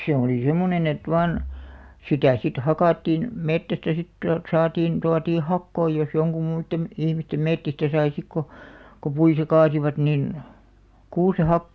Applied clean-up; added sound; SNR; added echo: none; none; none; none.